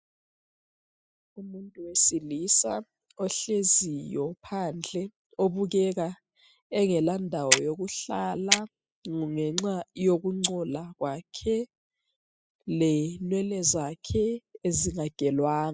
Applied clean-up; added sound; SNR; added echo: classical method spectral subtraction.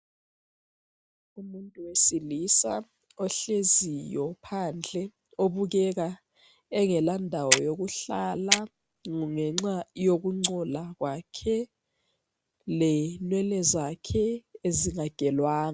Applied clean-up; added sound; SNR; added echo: none; Clock; 1 dB; none.